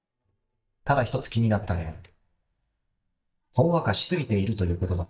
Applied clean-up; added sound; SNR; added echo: neural mask model DeepFilterNet 3.